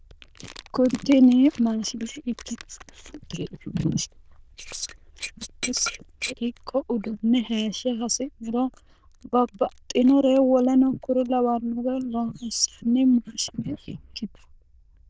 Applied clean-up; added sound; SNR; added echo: neural diffusion model UNIVERSE++.